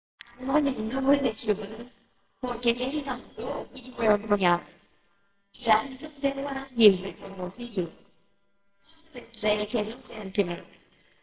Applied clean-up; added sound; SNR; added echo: neural separator model SepFormer WHAMR!.